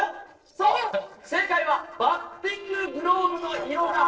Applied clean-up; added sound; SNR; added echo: neural separator model SepFormer DNS4.